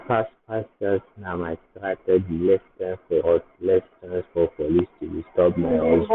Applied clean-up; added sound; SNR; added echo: none; none; none; none.